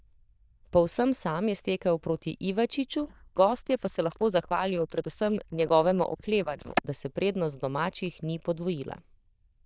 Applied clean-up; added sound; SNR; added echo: neural diffusion model UNIVERSE++.